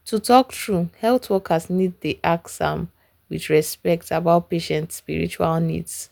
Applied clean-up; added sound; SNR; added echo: none; none; none; none.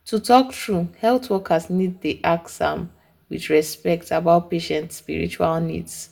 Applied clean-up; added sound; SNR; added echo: none; none; none; reverberation time 0.3 s.